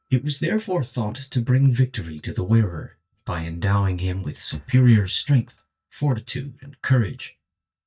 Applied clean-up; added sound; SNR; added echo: neural mask model DeepFilterNet 3.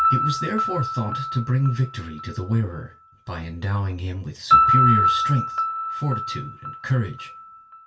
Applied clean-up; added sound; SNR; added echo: none; Piano; -1 dB; reverberation time 0.2 s.